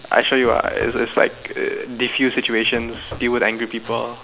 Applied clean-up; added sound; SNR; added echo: none; Knock / Wood; 16 dB; none.